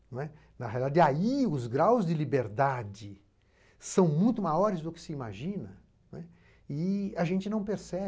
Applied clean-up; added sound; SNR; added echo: none; none; none; none.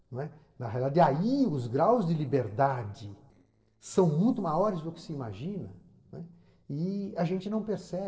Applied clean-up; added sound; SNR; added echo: neural separator model SepFormer DNS4.